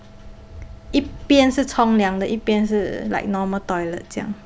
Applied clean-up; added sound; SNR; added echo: none; Wind; 18 dB; none.